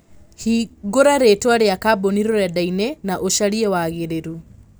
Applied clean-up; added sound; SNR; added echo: none; none; none; none.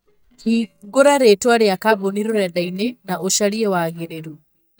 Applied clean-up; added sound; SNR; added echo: neural mask model DeepFilterNet 3.